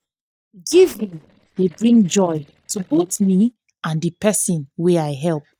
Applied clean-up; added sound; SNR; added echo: neural mask model DeepFilterNet 3.